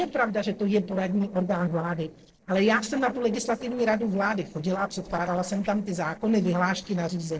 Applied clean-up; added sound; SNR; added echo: neural separator model SepFormer DNS4.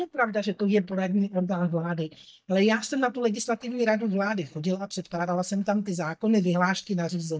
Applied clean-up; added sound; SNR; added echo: neural mask model DeepFilterNet 3.